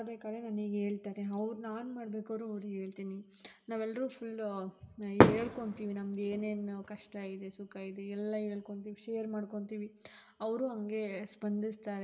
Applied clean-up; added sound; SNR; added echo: none; Fireworks; -5 dB; reverberation time 0.9 s.